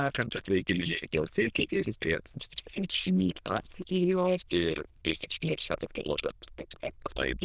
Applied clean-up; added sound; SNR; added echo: neural diffusion model UNIVERSE++.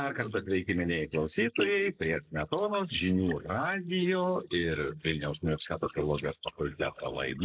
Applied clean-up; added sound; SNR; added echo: neural mask model Resemble Enhance denoiser.